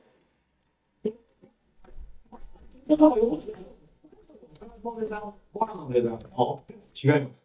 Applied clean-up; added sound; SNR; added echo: neural mask model DeepFilterNet 3.